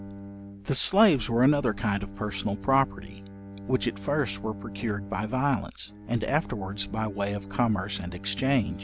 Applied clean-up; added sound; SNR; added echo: none; Bowed string instrument; 14 dB; none.